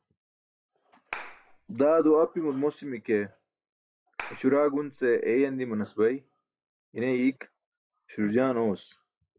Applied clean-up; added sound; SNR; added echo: classical method log-MMSE.